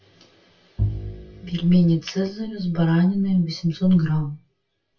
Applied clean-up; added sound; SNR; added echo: classical method WPE with log-MMSE.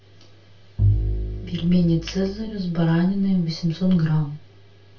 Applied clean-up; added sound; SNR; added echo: none; Bowed string instrument; 4 dB; reverberation time 0.2 s.